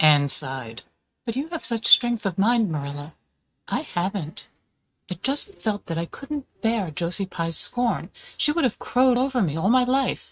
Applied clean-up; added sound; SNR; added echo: neural mask model RNNoise.